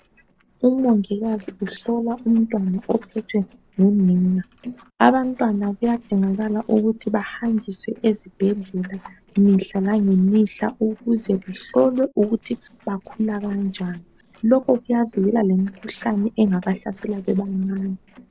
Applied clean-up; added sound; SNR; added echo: neural separator model SepFormer DNS4.